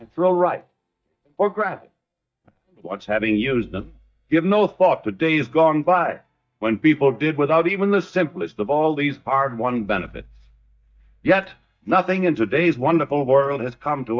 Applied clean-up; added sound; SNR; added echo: neural mask model DeepFilterNet 3.